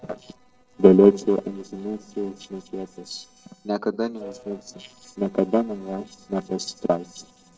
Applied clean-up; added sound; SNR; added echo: neural separator model SepFormer DNS4.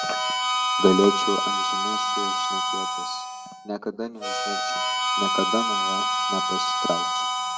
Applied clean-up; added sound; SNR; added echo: none; Harmonica; -3 dB; reverberation time 0.3 s.